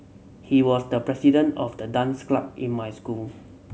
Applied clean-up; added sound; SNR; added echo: none; none; none; none.